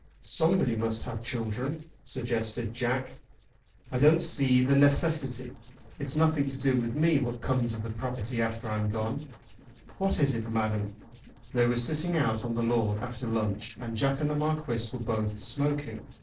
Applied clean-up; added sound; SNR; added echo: neural separator model SepFormer DNS4.